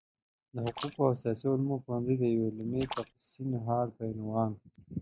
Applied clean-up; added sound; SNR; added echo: neural mask model RNNoise.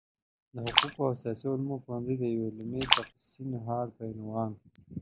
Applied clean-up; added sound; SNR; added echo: none; Splash, splatter; 0 dB; none.